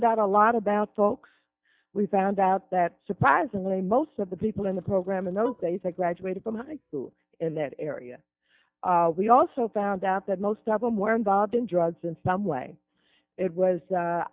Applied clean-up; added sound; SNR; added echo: neural mask model DeepFilterNet 3.